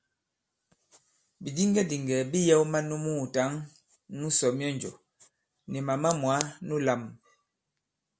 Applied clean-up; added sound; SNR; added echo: none; none; none; none.